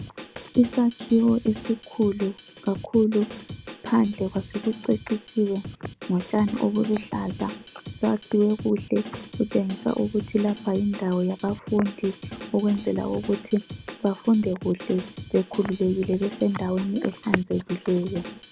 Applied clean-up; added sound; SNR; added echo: none; Drum kit; 14 dB; none.